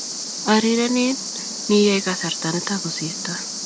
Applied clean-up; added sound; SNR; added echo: none; Cricket; 7 dB; none.